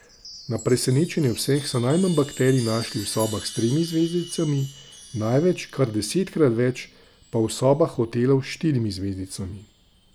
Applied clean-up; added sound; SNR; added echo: none; Chime; 18 dB; none.